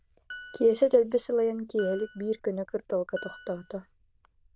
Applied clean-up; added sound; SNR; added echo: neural diffusion model UNIVERSE++.